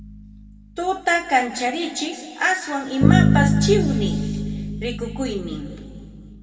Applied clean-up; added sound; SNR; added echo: none; Bass guitar; -2 dB; reverberation time 2.2 s.